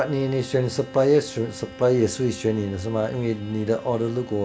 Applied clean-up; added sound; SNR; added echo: none; Bowed string instrument; 18 dB; none.